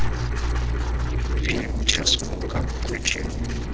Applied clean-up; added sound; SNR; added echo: neural separator model SepFormer DNS4.